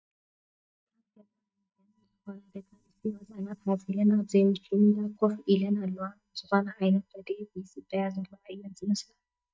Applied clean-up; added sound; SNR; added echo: neural mask model DeepFilterNet 3.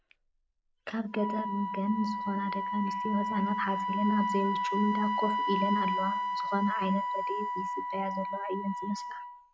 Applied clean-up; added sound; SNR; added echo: none; Wind instrument, woodwind instrument; 0 dB; none.